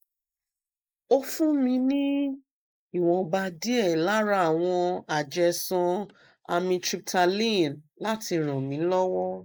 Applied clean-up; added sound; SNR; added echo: neural mask model Resemble Enhance denoiser.